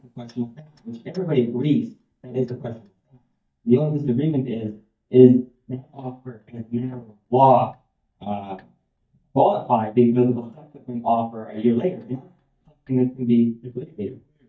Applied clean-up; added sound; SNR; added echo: neural mask model DeepFilterNet 3.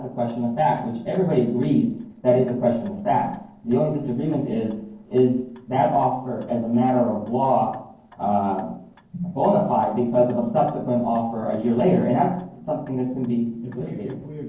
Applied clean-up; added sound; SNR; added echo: neural separator model SepFormer DNS4.